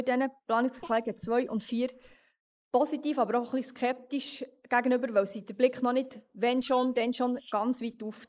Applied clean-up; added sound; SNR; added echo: neural mask model Resemble Enhance denoiser.